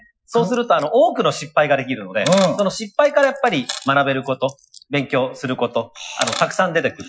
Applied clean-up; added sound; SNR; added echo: classical method Wiener filter.